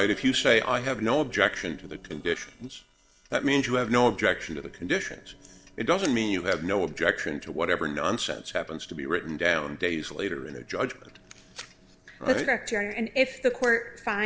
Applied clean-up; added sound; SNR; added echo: neural separator model SepFormer DNS4.